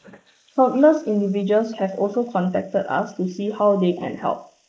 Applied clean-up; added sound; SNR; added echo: neural mask model Resemble Enhance denoiser.